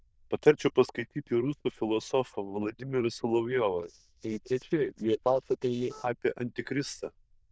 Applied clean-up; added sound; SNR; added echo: neural diffusion model UNIVERSE++.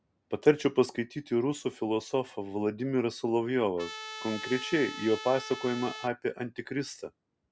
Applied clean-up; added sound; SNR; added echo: none; Trumpet; 11 dB; none.